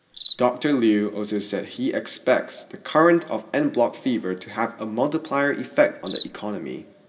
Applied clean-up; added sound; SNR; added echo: none; Cricket; 14 dB; reverberation time 2.4 s.